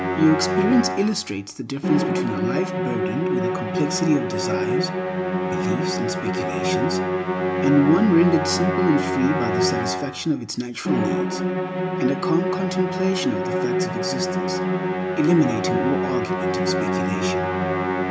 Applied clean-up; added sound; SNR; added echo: none; Musical instrument; -1 dB; none.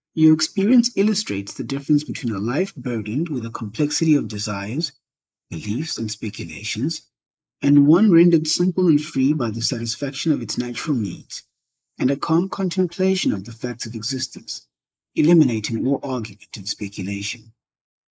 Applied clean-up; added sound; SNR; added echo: neural mask model Resemble Enhance denoiser.